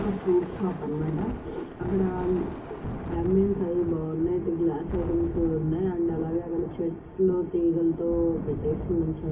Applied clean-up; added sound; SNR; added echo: none; Thunder; 9 dB; reverberation time 0.3 s.